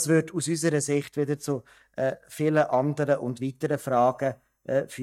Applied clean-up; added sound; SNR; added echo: neural mask model DeepFilterNet 3.